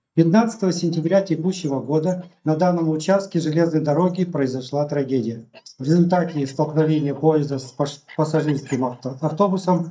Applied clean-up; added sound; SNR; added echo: neural mask model DeepFilterNet 3.